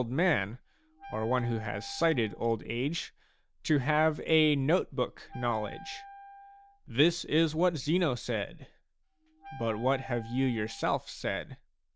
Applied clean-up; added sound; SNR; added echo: none; Wind instrument, woodwind instrument; 18 dB; none.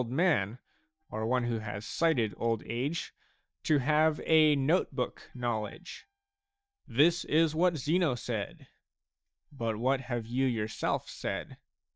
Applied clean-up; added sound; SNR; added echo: neural mask model DeepFilterNet 3.